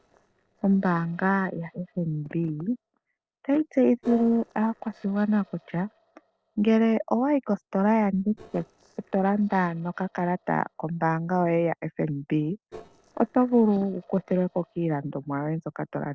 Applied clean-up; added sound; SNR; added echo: neural separator model SepFormer DNS4.